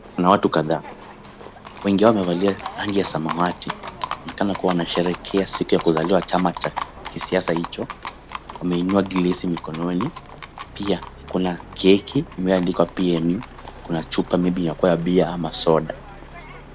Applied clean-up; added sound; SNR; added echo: none; Livestock, farm animals, working animals; 13 dB; none.